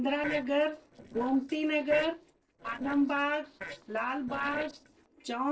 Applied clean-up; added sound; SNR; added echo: neural separator model SepFormer DNS4.